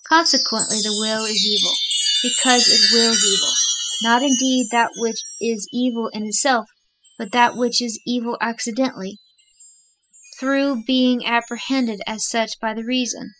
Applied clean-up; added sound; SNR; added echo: classical method spectral subtraction.